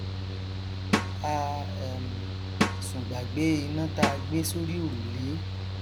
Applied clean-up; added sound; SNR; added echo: none; Drum + Mechanical fan; -2 dB; none.